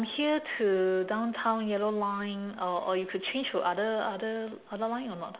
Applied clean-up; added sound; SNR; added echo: none; none; none; none.